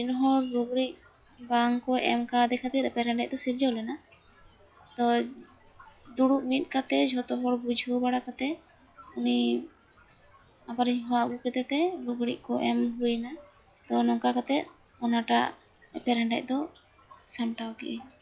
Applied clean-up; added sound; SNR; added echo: classical method log-MMSE.